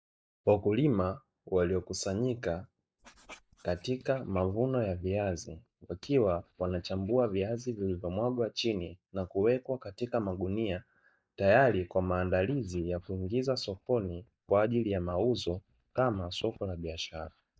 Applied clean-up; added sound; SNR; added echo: neural mask model DeepFilterNet 3.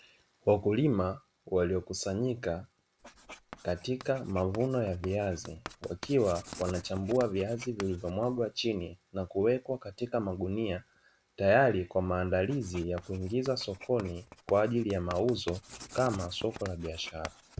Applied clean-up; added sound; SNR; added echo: none; Writing; 19 dB; none.